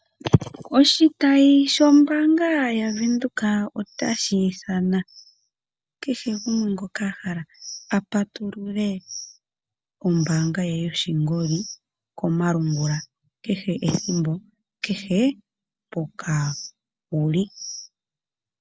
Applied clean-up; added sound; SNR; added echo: none; none; none; none.